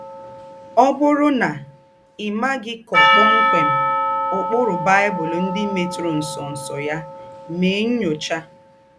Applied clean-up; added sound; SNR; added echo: none; Percussion; 1 dB; none.